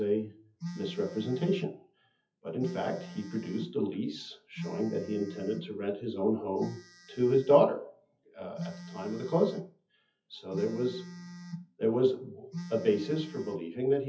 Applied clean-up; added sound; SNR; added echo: classical method WPE with log-MMSE.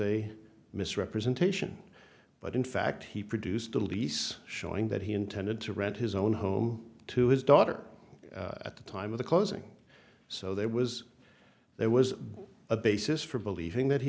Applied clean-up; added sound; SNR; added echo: none; none; none; none.